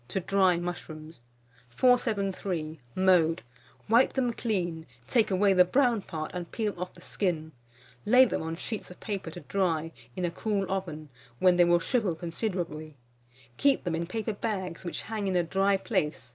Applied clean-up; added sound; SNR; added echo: none; none; none; none.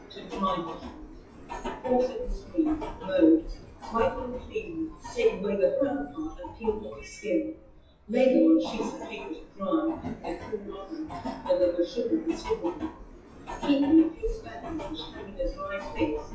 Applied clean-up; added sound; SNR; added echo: classical method WPE with log-MMSE.